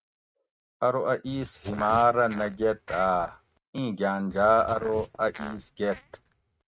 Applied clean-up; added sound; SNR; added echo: neural mask model RNNoise.